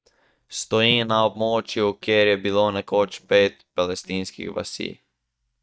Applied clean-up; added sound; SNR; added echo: neural mask model DeepFilterNet 3.